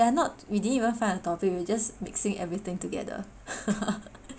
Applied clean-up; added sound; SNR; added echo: none; none; none; none.